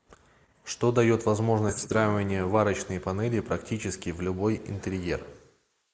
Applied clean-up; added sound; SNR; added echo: neural mask model Resemble Enhance denoiser.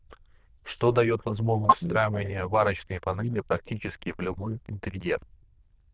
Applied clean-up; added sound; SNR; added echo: neural diffusion model UNIVERSE++.